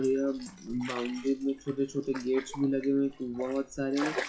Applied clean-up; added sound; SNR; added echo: classical method WPE with log-MMSE.